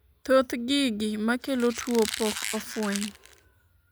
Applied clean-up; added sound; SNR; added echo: none; Squeak; 9 dB; none.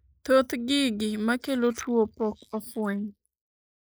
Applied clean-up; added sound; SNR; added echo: neural mask model Resemble Enhance denoiser.